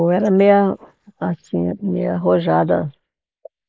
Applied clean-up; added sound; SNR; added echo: neural mask model Resemble Enhance denoiser.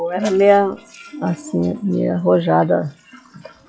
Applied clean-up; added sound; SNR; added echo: classical method log-MMSE.